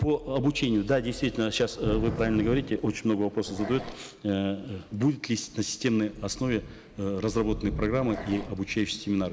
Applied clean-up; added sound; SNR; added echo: none; Growling + Thunder / Rain; 12 dB; none.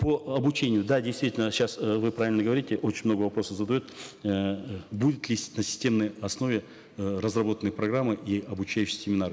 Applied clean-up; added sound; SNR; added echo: none; none; none; none.